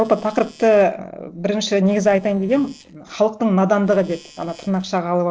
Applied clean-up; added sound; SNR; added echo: neural separator model SepFormer DNS4.